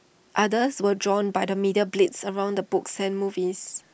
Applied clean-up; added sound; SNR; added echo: none; none; none; none.